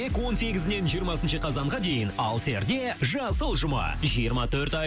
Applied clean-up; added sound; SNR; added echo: none; Bowed string instrument; 17 dB; none.